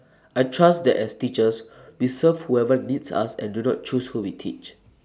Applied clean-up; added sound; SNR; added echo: none; none; none; none.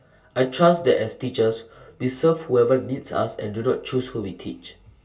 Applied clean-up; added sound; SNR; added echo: none; none; none; reverberation time 0.2 s.